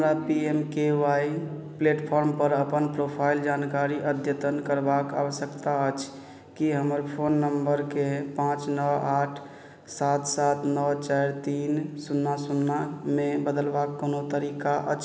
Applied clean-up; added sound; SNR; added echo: none; none; none; none.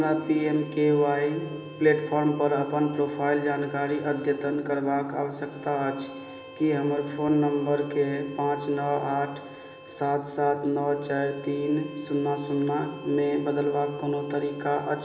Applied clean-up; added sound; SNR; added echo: none; Bowed string instrument; 19 dB; reverberation time 0.9 s.